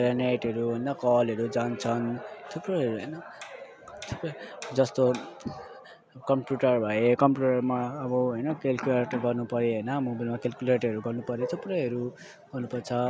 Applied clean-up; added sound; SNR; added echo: none; none; none; none.